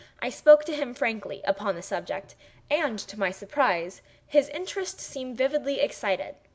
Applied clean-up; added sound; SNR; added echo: none; none; none; none.